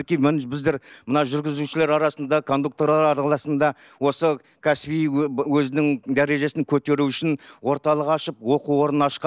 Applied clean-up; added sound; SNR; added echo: none; none; none; none.